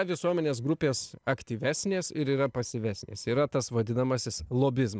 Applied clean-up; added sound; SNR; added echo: neural separator model SepFormer DNS4.